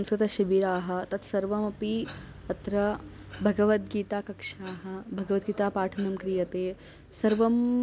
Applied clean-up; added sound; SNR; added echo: none; none; none; none.